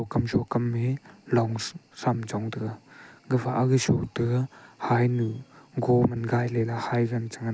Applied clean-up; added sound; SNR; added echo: none; none; none; none.